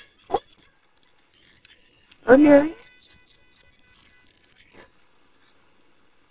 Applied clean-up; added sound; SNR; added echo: neural separator model SepFormer WHAMR!.